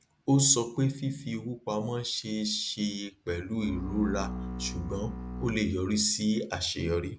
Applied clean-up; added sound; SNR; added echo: none; Bowed string instrument; 8 dB; none.